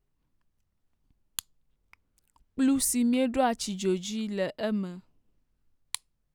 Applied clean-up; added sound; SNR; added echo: none; none; none; none.